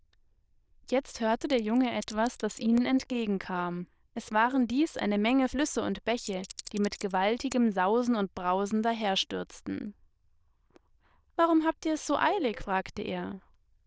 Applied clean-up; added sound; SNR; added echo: neural diffusion model UNIVERSE++.